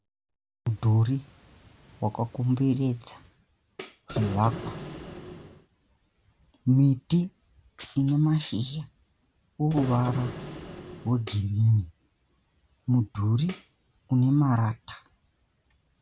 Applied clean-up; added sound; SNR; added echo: none; Tambourine + Printer; 11 dB; none.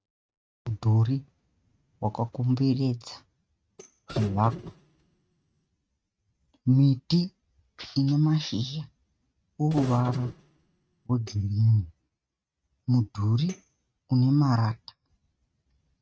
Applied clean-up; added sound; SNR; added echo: neural mask model RNNoise.